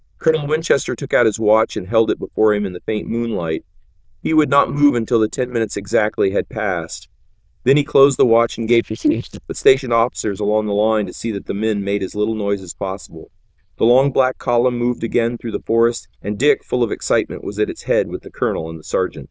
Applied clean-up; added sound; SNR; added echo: neural diffusion model UNIVERSE++.